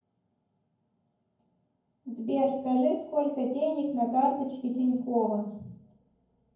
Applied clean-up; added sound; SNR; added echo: none; none; none; reverberation time 0.9 s.